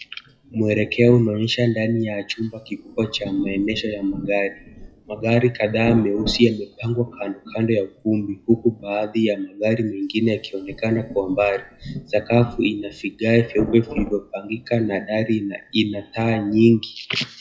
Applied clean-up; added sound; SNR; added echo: classical method WPE with log-MMSE.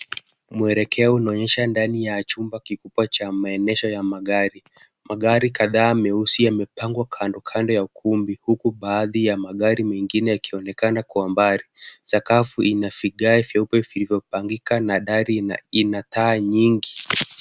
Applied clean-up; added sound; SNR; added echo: none; none; none; none.